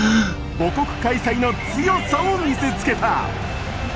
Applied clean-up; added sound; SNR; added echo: none; Gasp + Bus; 4 dB; none.